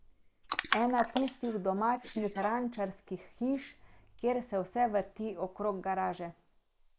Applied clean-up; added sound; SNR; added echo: neural mask model Resemble Enhance denoiser.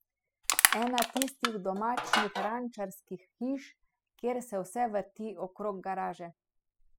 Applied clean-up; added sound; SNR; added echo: classical method spectral subtraction.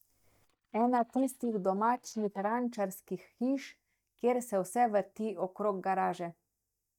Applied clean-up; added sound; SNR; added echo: neural mask model DeepFilterNet 3.